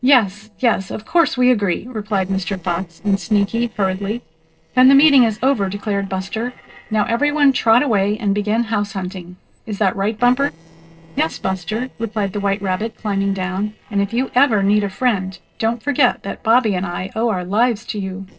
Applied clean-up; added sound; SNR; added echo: neural separator model SepFormer DNS4.